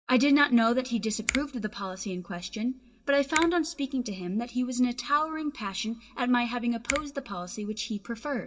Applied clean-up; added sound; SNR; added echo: neural mask model DeepFilterNet 3.